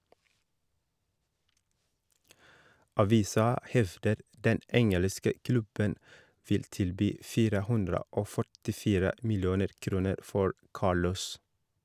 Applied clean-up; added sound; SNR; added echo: none; none; none; none.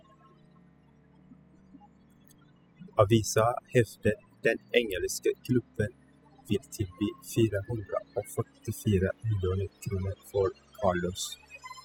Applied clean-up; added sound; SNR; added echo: classical method spectral subtraction.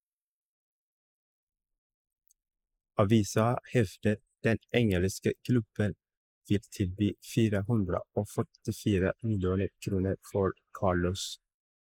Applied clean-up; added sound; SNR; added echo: neural mask model Resemble Enhance denoiser.